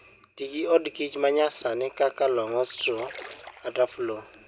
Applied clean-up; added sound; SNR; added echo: none; Splash, splatter; 18 dB; none.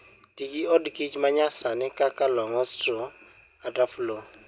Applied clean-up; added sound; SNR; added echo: none; none; none; none.